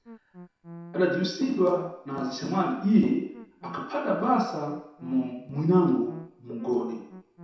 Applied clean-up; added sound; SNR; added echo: none; Musical instrument; 19 dB; reverberation time 0.7 s.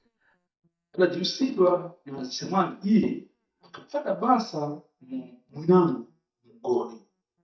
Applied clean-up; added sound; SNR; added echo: neural mask model DeepFilterNet 3.